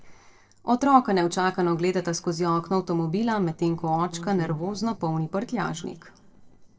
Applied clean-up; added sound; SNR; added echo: neural separator model SepFormer DNS4.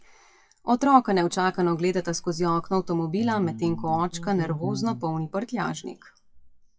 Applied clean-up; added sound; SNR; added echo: classical method WPE with log-MMSE.